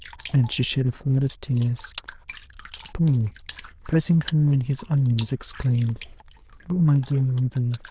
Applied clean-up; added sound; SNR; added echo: neural diffusion model UNIVERSE++.